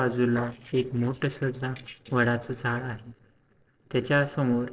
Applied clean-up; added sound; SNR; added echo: neural separator model SepFormer DNS4.